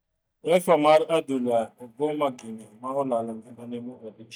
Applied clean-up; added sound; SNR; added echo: neural mask model DeepFilterNet 3.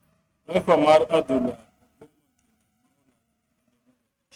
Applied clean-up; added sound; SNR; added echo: neural mask model RNNoise.